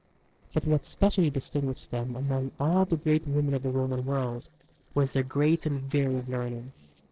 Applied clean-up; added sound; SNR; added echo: neural separator model SepFormer DNS4.